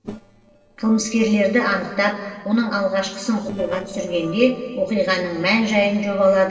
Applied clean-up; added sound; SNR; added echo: neural separator model SepFormer DNS4.